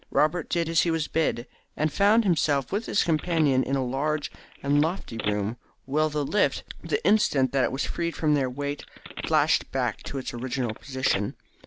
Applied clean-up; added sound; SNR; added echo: none; Telephone; 16 dB; none.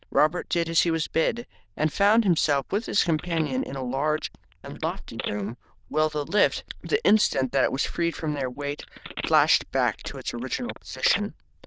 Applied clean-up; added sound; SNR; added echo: neural diffusion model UNIVERSE++.